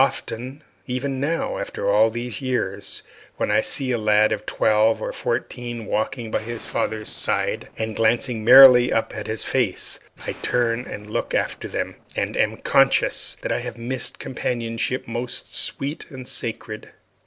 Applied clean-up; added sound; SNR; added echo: neural separator model SepFormer DNS4.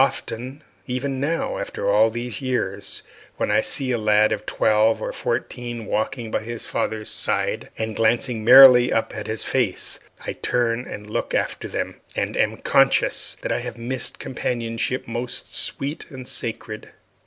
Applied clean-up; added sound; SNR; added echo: none; none; none; none.